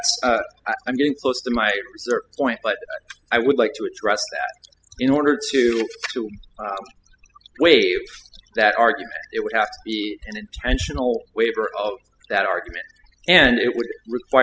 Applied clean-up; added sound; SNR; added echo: classical method spectral subtraction.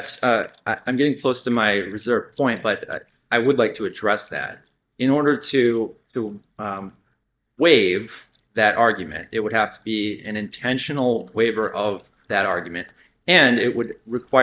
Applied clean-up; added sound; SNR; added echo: neural mask model DeepFilterNet 3.